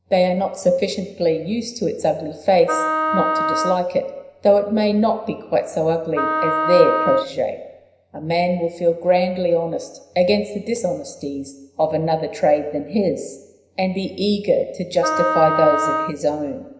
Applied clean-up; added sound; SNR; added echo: none; Wind instrument, woodwind instrument; 3 dB; reverberation time 0.9 s.